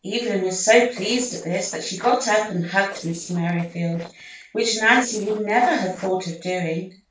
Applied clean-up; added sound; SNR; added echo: neural separator model SepFormer DNS4.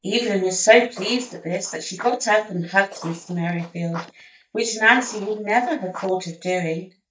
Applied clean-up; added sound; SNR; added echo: neural mask model DeepFilterNet 3.